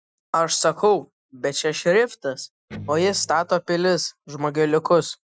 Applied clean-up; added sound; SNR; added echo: classical method Wiener filter.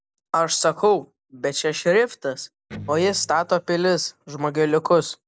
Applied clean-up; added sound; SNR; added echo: none; Electric guitar; 17 dB; none.